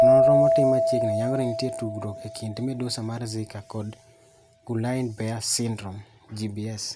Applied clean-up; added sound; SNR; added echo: none; Keyboard (musical); -3 dB; none.